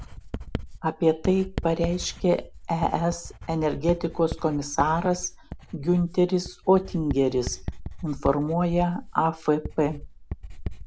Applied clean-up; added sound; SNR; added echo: none; Writing; 11 dB; none.